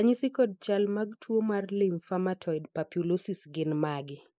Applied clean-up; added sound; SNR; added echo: neural mask model Resemble Enhance denoiser.